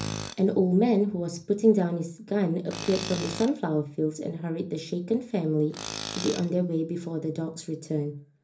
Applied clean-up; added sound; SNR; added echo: none; Tools; 14 dB; reverberation time 0.3 s.